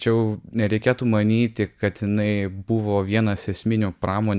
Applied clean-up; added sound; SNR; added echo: none; none; none; none.